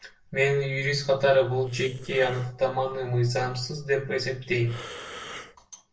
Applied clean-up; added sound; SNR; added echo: neural separator model SepFormer DNS4.